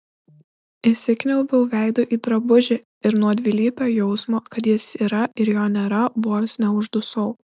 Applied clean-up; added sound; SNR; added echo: none; none; none; none.